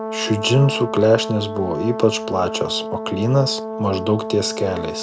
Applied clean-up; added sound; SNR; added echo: none; Brass instrument; 8 dB; none.